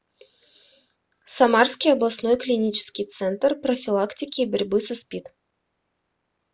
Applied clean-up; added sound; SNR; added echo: none; none; none; none.